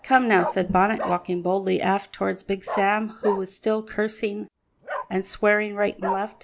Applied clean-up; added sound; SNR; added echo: none; Bark; 11 dB; none.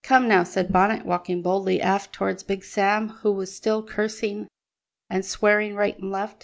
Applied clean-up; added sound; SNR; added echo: none; none; none; none.